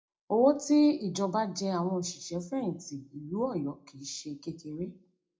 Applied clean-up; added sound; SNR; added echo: none; none; none; reverberation time 0.2 s.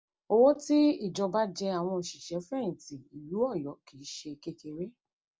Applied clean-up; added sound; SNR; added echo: none; none; none; none.